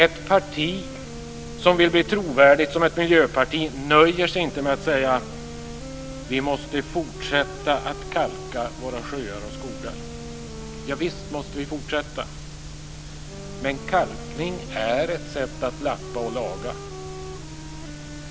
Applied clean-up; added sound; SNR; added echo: none; Wind instrument, woodwind instrument; 16 dB; none.